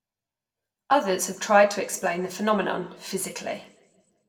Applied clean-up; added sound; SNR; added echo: none; none; none; reverberation time 0.6 s.